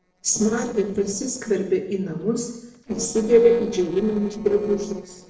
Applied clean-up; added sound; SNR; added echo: neural separator model SepFormer DNS4.